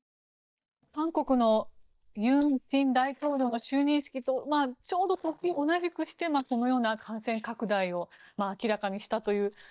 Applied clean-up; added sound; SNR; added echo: neural mask model DeepFilterNet 3.